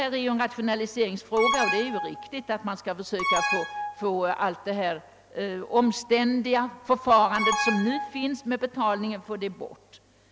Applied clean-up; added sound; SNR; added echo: none; Alarm; 2 dB; none.